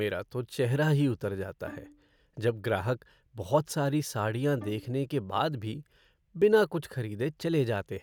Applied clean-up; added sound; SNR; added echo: none; Bowed string instrument; 20 dB; none.